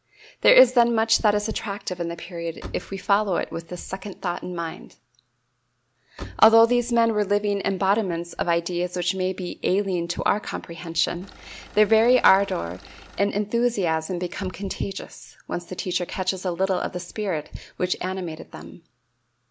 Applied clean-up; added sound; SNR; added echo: none; Slam + Engine; 19 dB; none.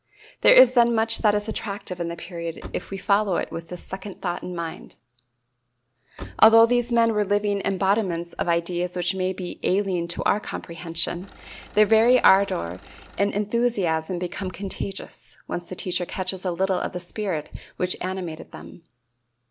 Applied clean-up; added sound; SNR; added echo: neural separator model SepFormer DNS4.